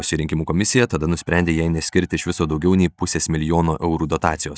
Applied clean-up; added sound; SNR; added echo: neural mask model DeepFilterNet 3.